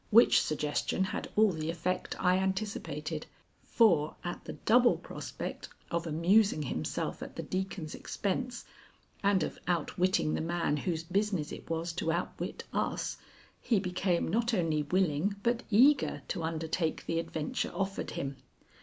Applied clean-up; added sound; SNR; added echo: none; none; none; none.